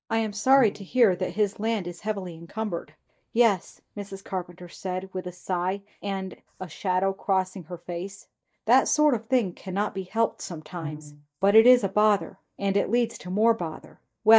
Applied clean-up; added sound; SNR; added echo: neural mask model DeepFilterNet 3.